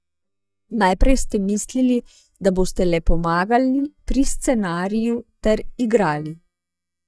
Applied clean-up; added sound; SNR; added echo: neural mask model DeepFilterNet 3.